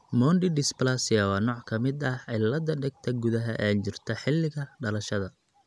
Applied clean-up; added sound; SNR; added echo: none; none; none; none.